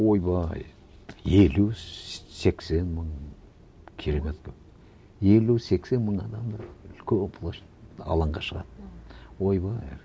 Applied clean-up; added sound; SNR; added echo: none; none; none; none.